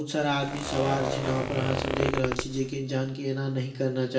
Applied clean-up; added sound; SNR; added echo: none; Zipper (clothing); 4 dB; reverberation time 0.7 s.